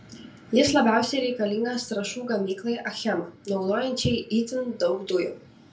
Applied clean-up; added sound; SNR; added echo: none; none; none; reverberation time 0.2 s.